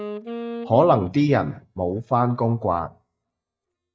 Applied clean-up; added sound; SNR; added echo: neural mask model DeepFilterNet 3.